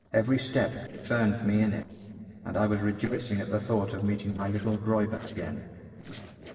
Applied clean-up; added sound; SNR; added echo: neural separator model SepFormer DNS4.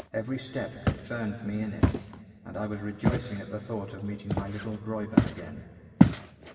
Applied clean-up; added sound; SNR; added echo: none; Walk, footsteps; -5 dB; reverberation time 2.4 s.